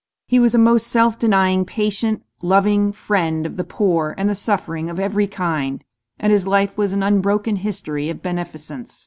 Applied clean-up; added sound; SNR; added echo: none; none; none; none.